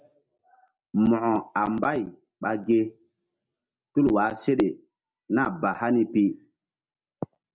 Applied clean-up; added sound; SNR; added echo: none; none; none; none.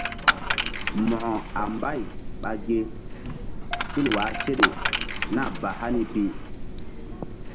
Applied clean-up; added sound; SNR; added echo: none; Coin (dropping); 0 dB; none.